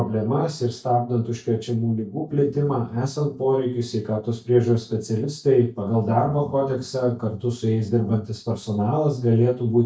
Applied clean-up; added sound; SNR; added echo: neural mask model DeepFilterNet 3.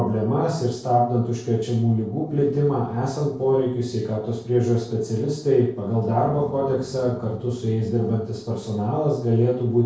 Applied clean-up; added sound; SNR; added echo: neural separator model SepFormer DNS4.